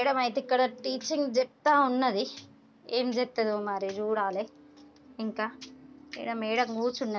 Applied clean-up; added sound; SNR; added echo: none; none; none; none.